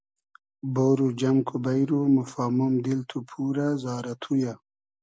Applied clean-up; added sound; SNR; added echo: none; none; none; none.